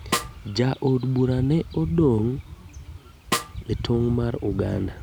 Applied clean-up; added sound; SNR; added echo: none; Snare drum; 9 dB; none.